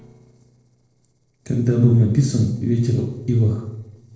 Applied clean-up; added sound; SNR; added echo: neural separator model SepFormer DNS4.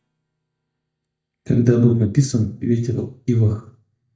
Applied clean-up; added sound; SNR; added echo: neural mask model DeepFilterNet 3.